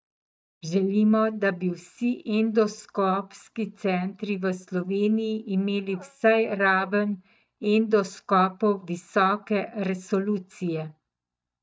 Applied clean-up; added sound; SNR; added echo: neural mask model DeepFilterNet 3.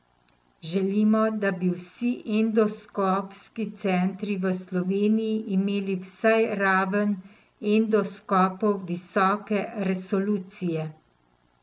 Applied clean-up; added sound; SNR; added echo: none; none; none; none.